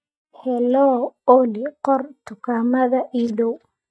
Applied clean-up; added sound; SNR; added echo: neural mask model DeepFilterNet 3.